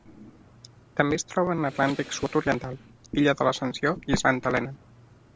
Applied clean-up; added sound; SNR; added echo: none; Breathing; 13 dB; none.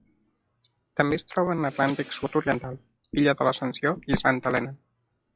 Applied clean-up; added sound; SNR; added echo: classical method log-MMSE.